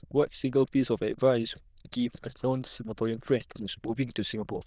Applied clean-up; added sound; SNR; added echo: neural diffusion model UNIVERSE++.